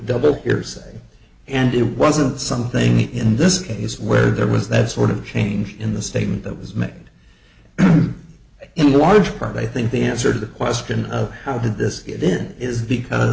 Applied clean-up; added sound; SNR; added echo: none; none; none; none.